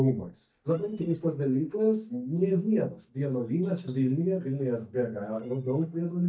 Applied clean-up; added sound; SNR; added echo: neural mask model DeepFilterNet 3.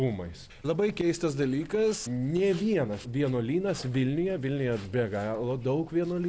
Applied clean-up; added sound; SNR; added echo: none; none; none; none.